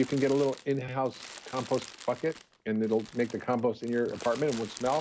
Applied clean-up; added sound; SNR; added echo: none; Crumpling, crinkling; 17 dB; none.